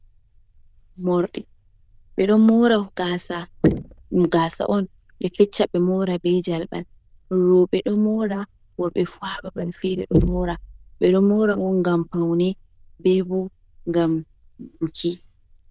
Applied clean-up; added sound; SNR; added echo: neural diffusion model UNIVERSE++.